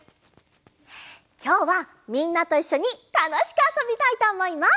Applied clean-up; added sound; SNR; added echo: none; none; none; none.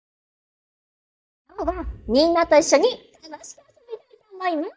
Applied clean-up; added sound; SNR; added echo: neural mask model DeepFilterNet 3.